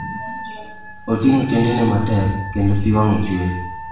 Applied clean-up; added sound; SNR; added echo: none; Wind instrument, woodwind instrument; 14 dB; reverberation time 0.6 s.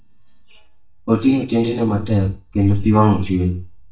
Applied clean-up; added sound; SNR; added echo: neural mask model DeepFilterNet 3.